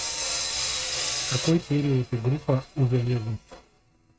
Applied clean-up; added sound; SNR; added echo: neural mask model RNNoise.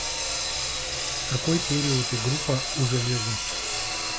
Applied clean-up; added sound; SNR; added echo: none; Sawing; 0 dB; none.